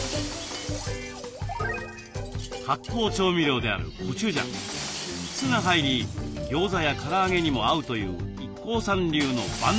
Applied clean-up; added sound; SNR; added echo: none; Shatter; 13 dB; none.